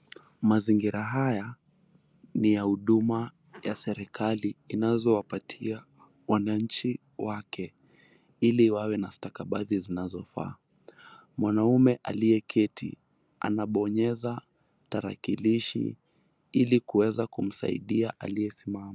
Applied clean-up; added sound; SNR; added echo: none; none; none; none.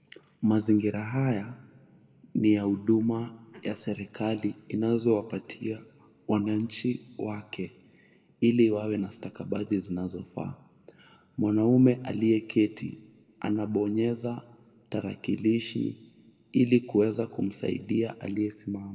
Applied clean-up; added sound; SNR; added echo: none; none; none; reverberation time 1.0 s.